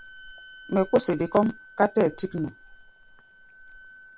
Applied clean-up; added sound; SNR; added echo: none; Wind instrument, woodwind instrument + Boiling; 20 dB; none.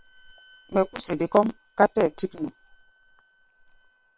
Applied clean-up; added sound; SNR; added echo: neural separator model SepFormer WHAM!.